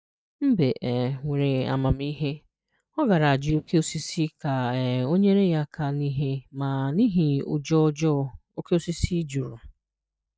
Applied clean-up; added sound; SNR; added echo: neural mask model DeepFilterNet 3.